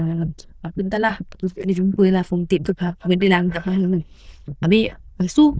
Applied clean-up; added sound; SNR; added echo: neural diffusion model UNIVERSE++.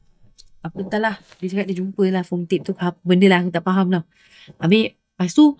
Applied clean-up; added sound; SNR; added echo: neural mask model DeepFilterNet 3.